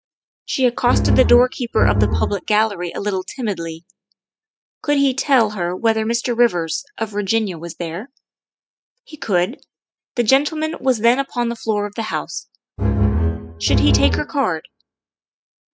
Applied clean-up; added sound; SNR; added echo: classical method spectral subtraction.